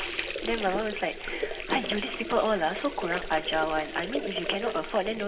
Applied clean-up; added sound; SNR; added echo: none; Sink (filling or washing) / Water; 6 dB; reverberation time 0.6 s.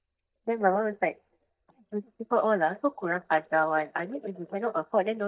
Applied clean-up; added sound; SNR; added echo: neural mask model DeepFilterNet 3.